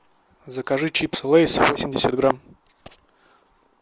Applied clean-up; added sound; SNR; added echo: none; none; none; none.